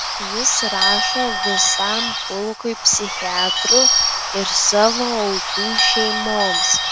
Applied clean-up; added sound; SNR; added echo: none; Bird / Bell; -1 dB; none.